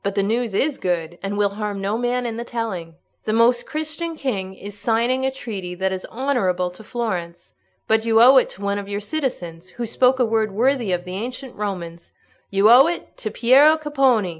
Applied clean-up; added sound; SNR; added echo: none; none; none; none.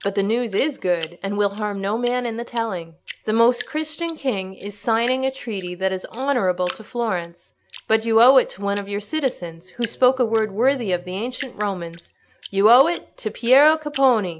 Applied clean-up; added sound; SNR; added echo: none; Drip; 19 dB; none.